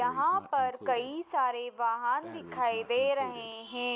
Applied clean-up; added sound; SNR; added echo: none; Breathing; 19 dB; none.